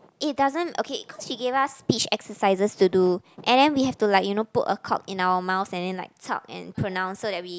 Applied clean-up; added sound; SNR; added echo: none; none; none; none.